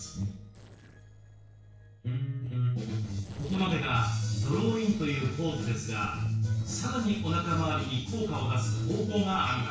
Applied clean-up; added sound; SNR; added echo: neural separator model SepFormer DNS4.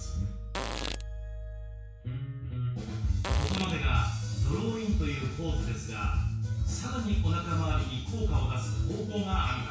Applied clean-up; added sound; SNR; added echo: none; Fart; 9 dB; reverberation time 0.6 s.